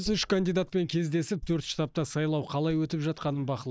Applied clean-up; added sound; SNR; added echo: neural mask model DeepFilterNet 3.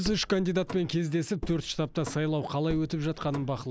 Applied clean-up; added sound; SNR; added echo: none; Car; 12 dB; none.